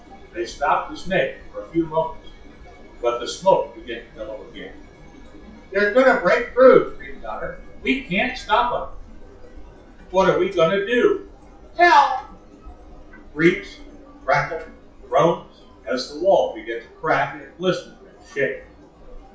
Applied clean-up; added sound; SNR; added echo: classical method WPE with log-MMSE.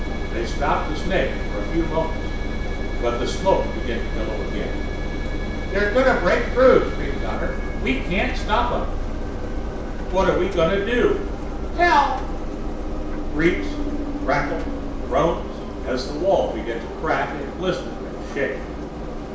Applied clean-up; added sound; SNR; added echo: none; Engine; 2 dB; reverberation time 0.6 s.